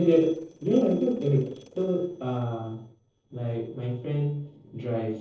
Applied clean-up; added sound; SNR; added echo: neural separator model SepFormer DNS4.